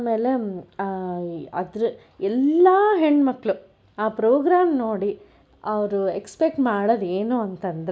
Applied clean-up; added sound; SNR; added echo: none; none; none; none.